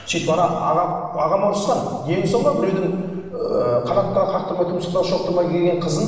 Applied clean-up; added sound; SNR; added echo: none; none; none; reverberation time 1.6 s.